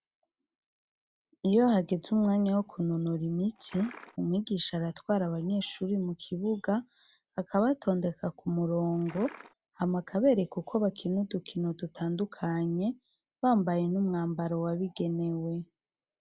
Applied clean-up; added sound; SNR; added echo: none; Liquid; 18 dB; none.